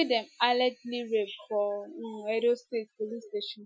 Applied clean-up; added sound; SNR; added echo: classical method Wiener filter.